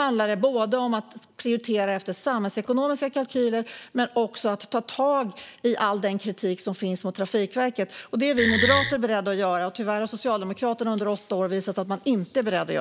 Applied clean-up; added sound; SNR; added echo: none; Wood; -2 dB; none.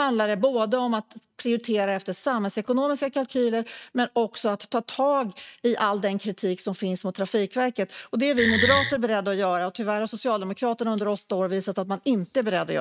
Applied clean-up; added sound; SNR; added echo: neural mask model RNNoise.